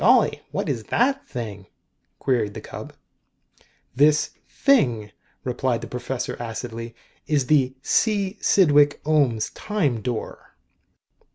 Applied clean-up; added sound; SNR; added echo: none; none; none; none.